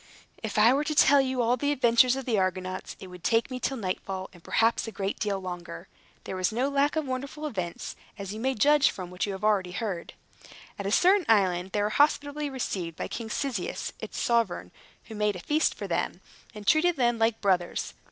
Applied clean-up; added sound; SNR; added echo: none; none; none; none.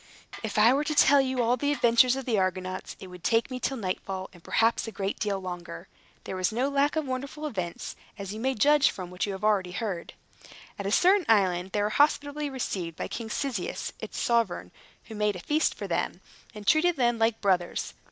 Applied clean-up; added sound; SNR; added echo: none; Tools; 19 dB; none.